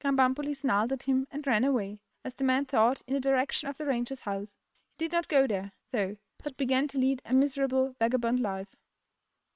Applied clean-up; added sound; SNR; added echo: neural separator model SepFormer WHAM!.